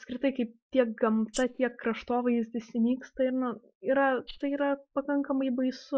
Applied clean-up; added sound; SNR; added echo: neural mask model DeepFilterNet 3.